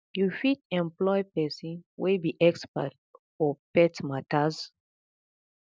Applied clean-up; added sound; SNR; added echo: none; none; none; none.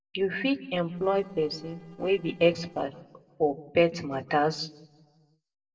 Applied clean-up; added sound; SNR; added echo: neural separator model SepFormer DNS4.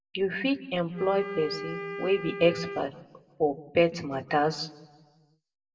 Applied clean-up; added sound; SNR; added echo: none; Wind instrument, woodwind instrument; 10 dB; reverberation time 0.9 s.